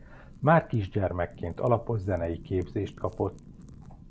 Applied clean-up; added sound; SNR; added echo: none; Wind / Fire; 17 dB; none.